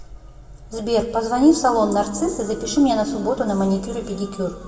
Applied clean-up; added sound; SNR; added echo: none; none; none; reverberation time 1.8 s.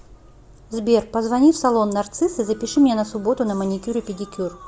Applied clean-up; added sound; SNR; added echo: none; none; none; none.